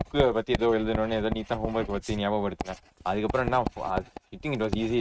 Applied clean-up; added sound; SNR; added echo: neural mask model RNNoise.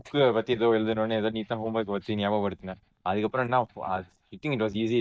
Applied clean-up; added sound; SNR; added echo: neural mask model DeepFilterNet 3.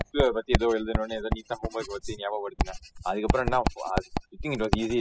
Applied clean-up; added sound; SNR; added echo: classical method spectral subtraction.